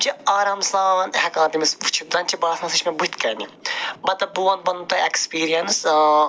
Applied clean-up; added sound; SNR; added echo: none; none; none; none.